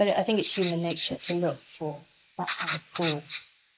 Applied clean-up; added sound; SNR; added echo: neural mask model Resemble Enhance denoiser.